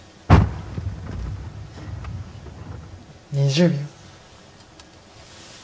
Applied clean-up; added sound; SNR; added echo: none; Car; -2 dB; reverberation time 0.6 s.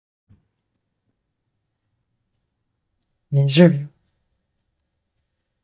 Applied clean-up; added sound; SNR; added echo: neural mask model DeepFilterNet 3.